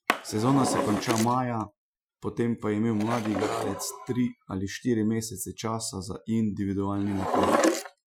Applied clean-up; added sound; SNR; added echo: classical method Wiener filter.